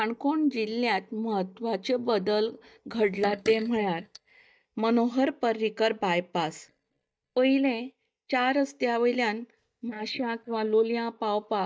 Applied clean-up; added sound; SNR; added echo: neural mask model DeepFilterNet 3.